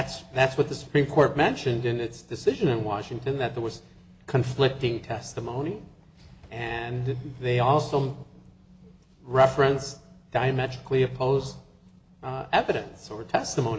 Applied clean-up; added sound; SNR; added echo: none; none; none; none.